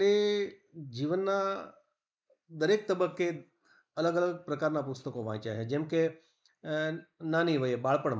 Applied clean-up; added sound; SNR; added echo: neural mask model Resemble Enhance denoiser.